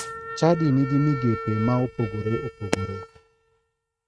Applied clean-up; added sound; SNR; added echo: neural mask model RNNoise.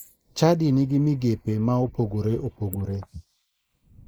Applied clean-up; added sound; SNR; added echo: neural mask model Resemble Enhance denoiser.